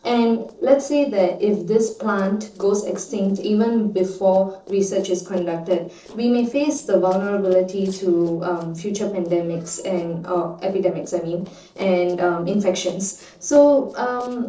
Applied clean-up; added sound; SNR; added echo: neural separator model SepFormer DNS4.